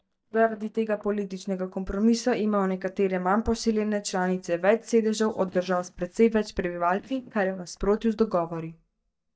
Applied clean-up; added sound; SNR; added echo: neural mask model DeepFilterNet 3.